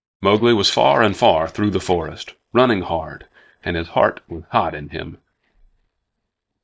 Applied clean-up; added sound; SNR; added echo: neural mask model DeepFilterNet 3.